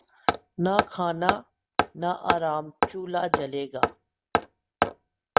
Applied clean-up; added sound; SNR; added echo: none; Hammer; -2 dB; none.